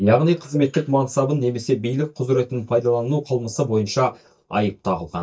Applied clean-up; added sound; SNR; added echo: neural mask model DeepFilterNet 3.